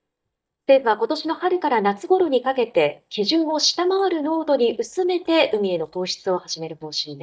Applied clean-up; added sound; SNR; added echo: neural mask model DeepFilterNet 3.